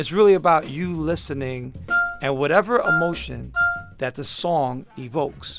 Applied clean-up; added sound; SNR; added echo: none; Wind instrument, woodwind instrument; 2 dB; none.